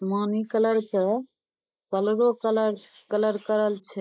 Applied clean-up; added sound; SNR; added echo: neural mask model Resemble Enhance denoiser.